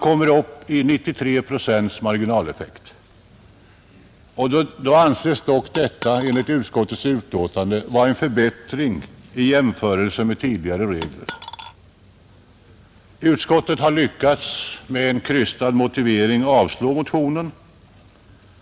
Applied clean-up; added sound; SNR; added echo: none; Coin (dropping); 14 dB; none.